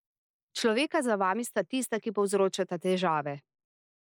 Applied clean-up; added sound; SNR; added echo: neural mask model Resemble Enhance denoiser.